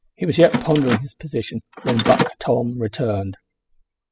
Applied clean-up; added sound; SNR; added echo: classical method spectral subtraction.